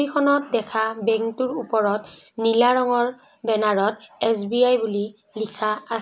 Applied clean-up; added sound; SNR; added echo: none; none; none; none.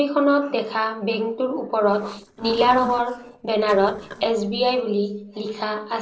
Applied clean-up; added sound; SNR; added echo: neural separator model SepFormer DNS4.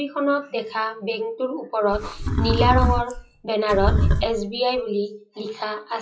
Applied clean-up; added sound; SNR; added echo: classical method WPE with log-MMSE.